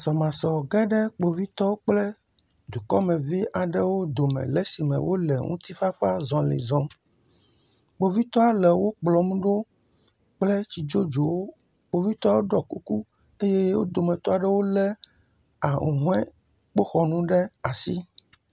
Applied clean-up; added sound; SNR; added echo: none; none; none; none.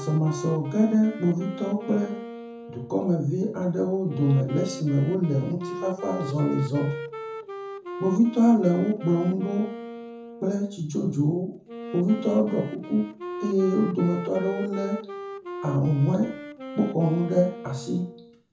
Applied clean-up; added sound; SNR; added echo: none; Wind instrument, woodwind instrument; 12 dB; reverberation time 0.6 s.